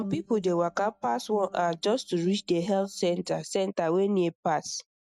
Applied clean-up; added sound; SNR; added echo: neural mask model DeepFilterNet 3.